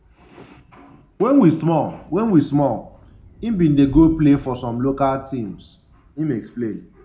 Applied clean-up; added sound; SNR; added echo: none; Thunder / Rain; 19 dB; reverberation time 0.3 s.